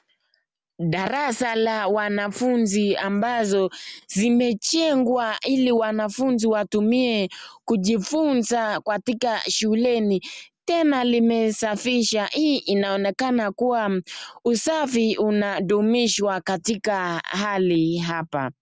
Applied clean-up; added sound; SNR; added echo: none; none; none; none.